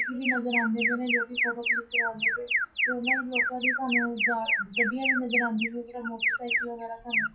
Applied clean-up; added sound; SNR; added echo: classical method WPE with log-MMSE.